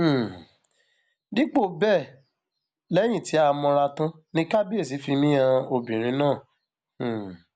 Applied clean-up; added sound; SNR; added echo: none; none; none; none.